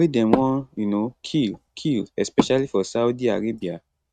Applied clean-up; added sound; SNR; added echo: neural mask model RNNoise.